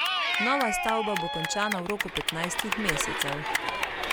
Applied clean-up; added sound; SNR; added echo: none; Cheering / Clapping; -2 dB; none.